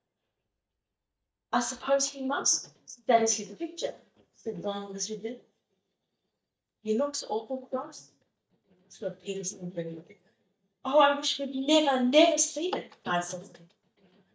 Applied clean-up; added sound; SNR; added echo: neural mask model DeepFilterNet 3.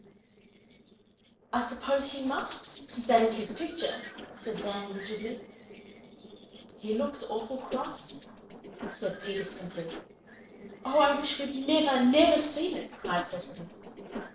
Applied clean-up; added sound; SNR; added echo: neural separator model SepFormer DNS4.